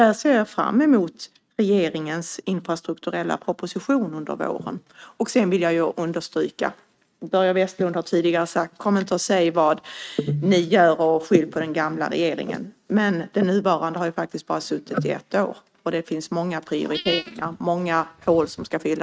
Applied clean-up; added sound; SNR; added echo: neural mask model RNNoise.